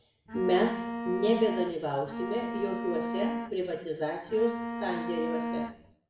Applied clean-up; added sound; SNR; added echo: none; Bowed string instrument; 4 dB; reverberation time 0.7 s.